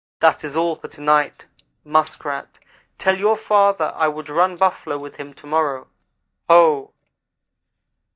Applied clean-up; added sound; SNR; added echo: neural mask model DeepFilterNet 3.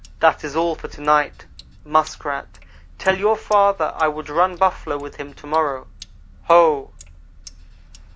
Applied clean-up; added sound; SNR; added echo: none; Sink (filling or washing); 20 dB; none.